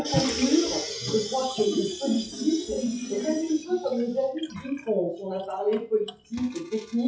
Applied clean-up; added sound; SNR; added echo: classical method WPE with log-MMSE.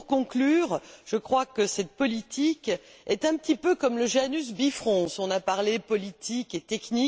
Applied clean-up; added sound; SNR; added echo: none; none; none; none.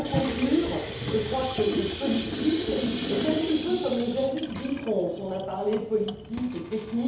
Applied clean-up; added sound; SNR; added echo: none; Sink (filling or washing) / Water tap, faucet; 4 dB; reverberation time 0.8 s.